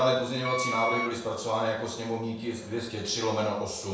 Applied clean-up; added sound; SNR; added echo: none; Wind instrument, woodwind instrument; 4 dB; reverberation time 0.7 s.